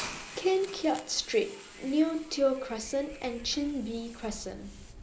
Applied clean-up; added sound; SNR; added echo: none; Hiss + Wind; 15 dB; none.